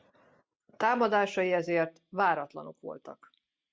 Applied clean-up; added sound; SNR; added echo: none; none; none; none.